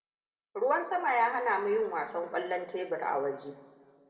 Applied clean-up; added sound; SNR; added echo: none; none; none; reverberation time 1.8 s.